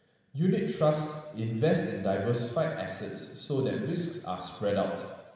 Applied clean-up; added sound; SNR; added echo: none; none; none; reverberation time 1.3 s.